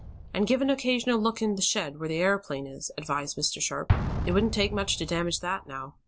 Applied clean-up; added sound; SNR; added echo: none; Explosion; 7 dB; none.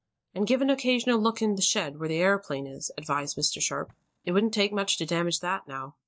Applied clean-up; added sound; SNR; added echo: neural mask model DeepFilterNet 3.